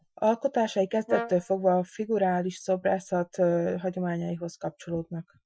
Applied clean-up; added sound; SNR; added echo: classical method Wiener filter.